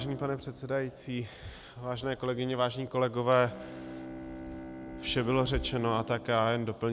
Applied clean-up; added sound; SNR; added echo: none; Bowed string instrument; 15 dB; none.